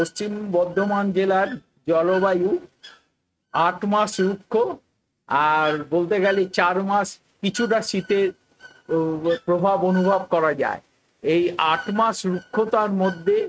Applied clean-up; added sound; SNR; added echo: neural mask model RNNoise.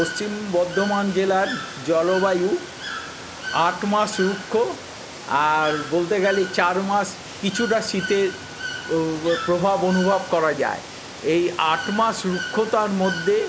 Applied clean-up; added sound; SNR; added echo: none; Water / Bird; 10 dB; none.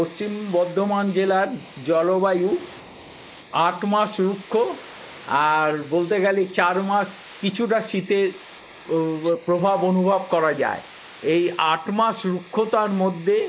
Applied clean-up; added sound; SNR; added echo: neural mask model Resemble Enhance denoiser.